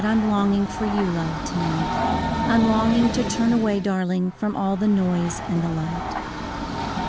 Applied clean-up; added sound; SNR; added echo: none; Train; 5 dB; none.